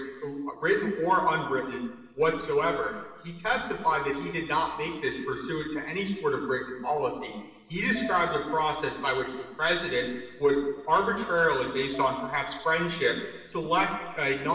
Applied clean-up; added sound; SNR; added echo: neural separator model SepFormer DNS4.